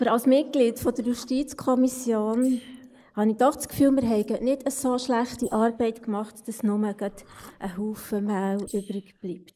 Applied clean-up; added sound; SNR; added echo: neural mask model Resemble Enhance denoiser.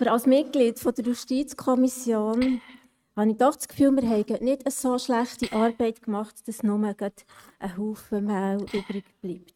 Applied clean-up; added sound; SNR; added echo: neural mask model RNNoise.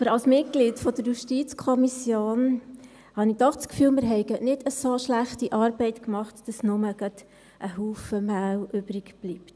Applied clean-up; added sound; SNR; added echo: none; none; none; none.